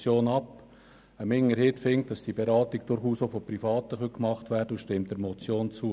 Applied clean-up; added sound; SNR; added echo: none; none; none; none.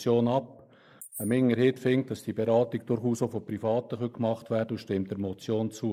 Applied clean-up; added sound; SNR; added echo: neural mask model Resemble Enhance denoiser.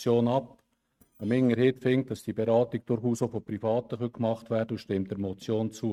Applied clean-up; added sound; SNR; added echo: neural mask model RNNoise.